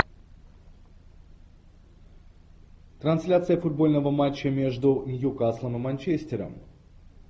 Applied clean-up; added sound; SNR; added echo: none; none; none; none.